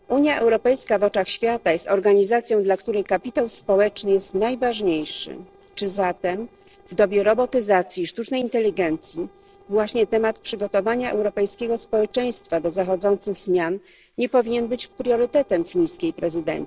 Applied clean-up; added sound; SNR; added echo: neural separator model SepFormer DNS4.